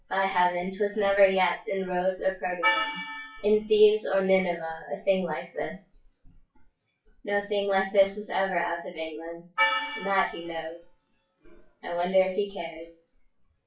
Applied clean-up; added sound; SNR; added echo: classical method WPE with log-MMSE.